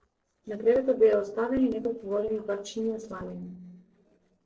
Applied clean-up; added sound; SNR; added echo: neural separator model SepFormer DNS4.